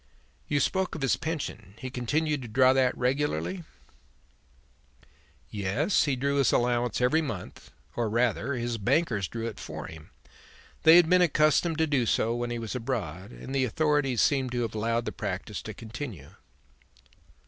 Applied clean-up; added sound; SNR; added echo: none; none; none; none.